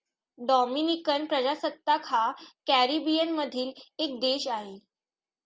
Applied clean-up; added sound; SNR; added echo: none; none; none; none.